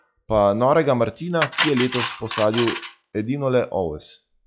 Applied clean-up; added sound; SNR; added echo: classical method log-MMSE.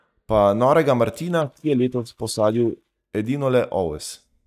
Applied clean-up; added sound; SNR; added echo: neural mask model DeepFilterNet 3.